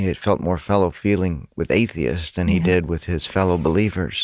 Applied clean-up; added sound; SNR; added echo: none; none; none; none.